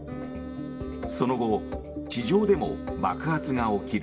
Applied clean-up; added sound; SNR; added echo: none; Wind instrument, woodwind instrument; 10 dB; reverberation time 1.0 s.